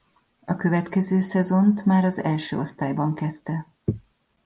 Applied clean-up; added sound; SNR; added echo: none; none; none; none.